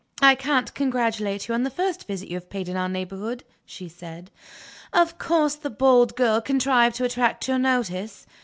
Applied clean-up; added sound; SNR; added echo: none; none; none; none.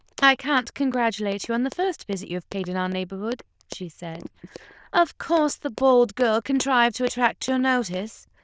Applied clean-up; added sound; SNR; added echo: neural diffusion model UNIVERSE++.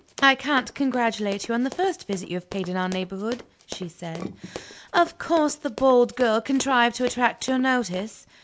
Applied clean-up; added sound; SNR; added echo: none; Run; 18 dB; none.